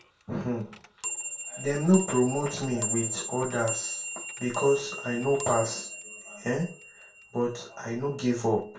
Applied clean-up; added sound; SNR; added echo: none; Clock; 8 dB; reverberation time 0.2 s.